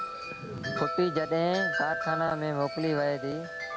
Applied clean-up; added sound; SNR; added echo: none; Wind chime; 4 dB; none.